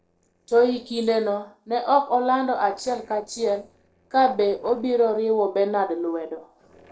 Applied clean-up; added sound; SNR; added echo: neural separator model SepFormer DNS4.